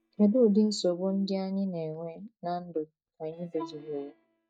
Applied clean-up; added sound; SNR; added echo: neural mask model DeepFilterNet 3.